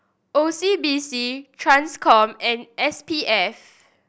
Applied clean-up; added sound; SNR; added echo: none; none; none; none.